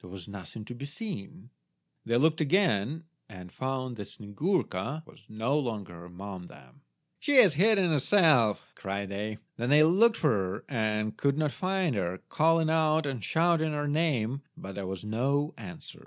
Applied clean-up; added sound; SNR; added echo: none; none; none; none.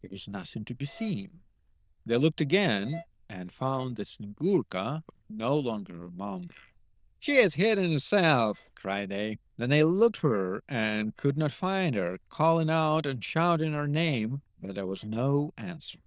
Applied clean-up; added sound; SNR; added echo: neural diffusion model UNIVERSE++.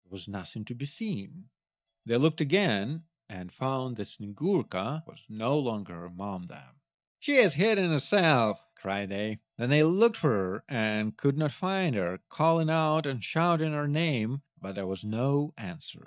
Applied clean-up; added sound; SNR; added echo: neural mask model DeepFilterNet 3.